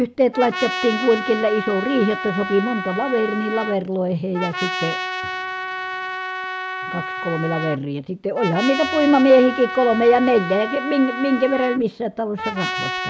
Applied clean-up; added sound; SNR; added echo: none; Trumpet; 7 dB; none.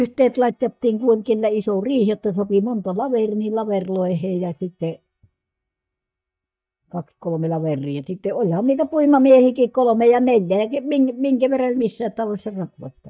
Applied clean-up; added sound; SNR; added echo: neural mask model DeepFilterNet 3.